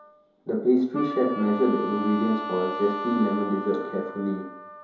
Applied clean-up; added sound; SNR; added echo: none; Wind instrument, woodwind instrument; 9 dB; reverberation time 2.8 s.